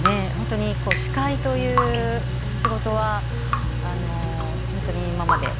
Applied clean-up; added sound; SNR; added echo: none; Drip + Engine; -3 dB; none.